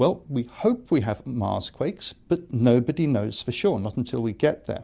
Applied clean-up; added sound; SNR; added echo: none; none; none; none.